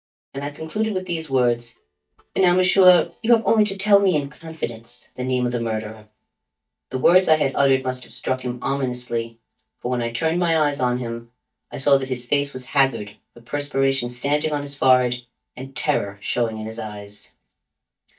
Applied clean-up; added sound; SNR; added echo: neural mask model DeepFilterNet 3.